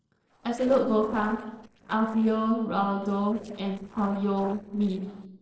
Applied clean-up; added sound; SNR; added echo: neural separator model SepFormer DNS4.